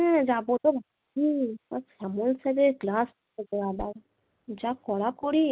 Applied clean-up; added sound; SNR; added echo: none; Whoosh, swoosh, swish; 16 dB; none.